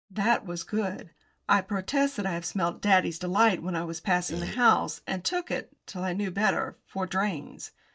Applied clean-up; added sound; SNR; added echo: neural mask model DeepFilterNet 3.